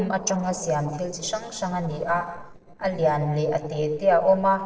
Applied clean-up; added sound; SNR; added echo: neural separator model SepFormer DNS4.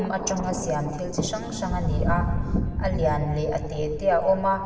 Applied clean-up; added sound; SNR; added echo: none; Thunder; 2 dB; reverberation time 2.0 s.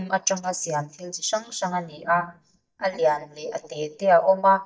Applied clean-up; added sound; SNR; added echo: neural mask model DeepFilterNet 3.